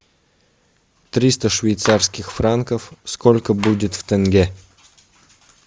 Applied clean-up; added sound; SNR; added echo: none; Clapping; 17 dB; none.